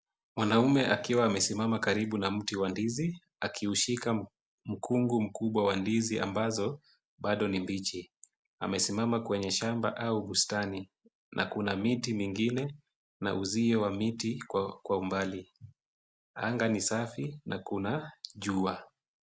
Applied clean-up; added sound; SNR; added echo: none; none; none; none.